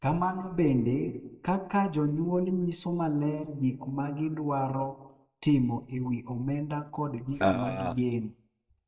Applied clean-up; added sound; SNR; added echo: neural mask model DeepFilterNet 3.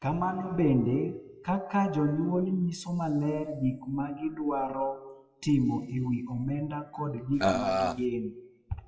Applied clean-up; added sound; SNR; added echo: classical method WPE with log-MMSE.